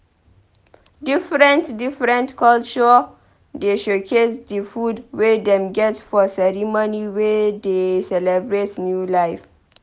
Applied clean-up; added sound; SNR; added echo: none; none; none; none.